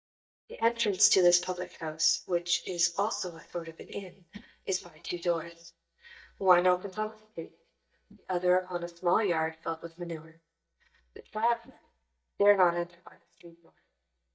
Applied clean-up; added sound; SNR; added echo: neural mask model DeepFilterNet 3.